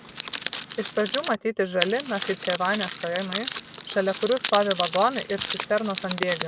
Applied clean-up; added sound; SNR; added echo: none; Crackle; 7 dB; none.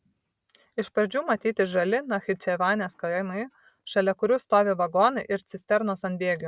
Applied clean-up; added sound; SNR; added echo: none; none; none; none.